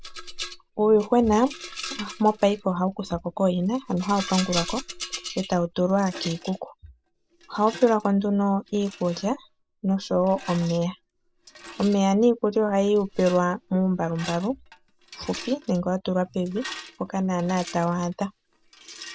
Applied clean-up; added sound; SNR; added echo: none; Rattle; 15 dB; none.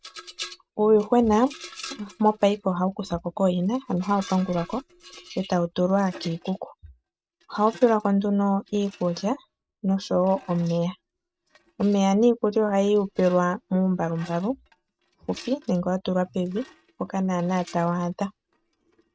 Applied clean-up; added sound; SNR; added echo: neural mask model RNNoise.